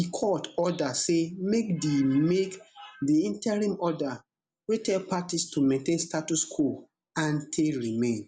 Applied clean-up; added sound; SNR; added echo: none; none; none; none.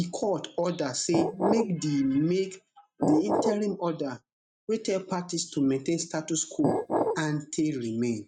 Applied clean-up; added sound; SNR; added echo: neural mask model RNNoise.